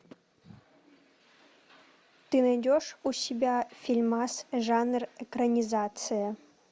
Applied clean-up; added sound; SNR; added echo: none; none; none; none.